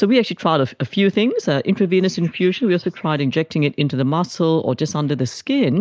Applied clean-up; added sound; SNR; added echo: neural mask model Resemble Enhance denoiser.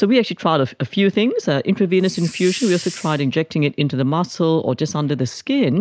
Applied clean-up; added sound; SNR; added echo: none; Hiss; 16 dB; none.